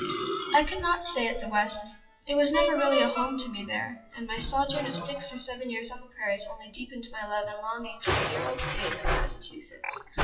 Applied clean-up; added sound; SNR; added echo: classical method WPE with log-MMSE.